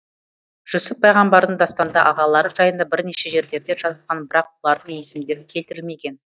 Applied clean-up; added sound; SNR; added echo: neural mask model DeepFilterNet 3.